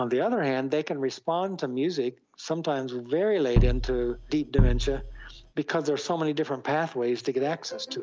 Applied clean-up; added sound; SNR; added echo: none; Bass drum; -3 dB; none.